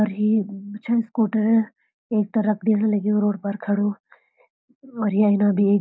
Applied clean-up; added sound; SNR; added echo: none; none; none; none.